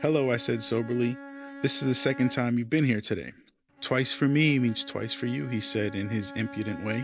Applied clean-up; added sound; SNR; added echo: none; Bowed string instrument; 16 dB; none.